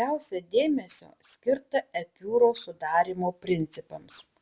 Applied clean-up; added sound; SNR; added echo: none; none; none; none.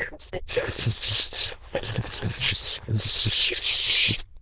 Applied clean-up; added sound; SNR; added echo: neural diffusion model UNIVERSE++.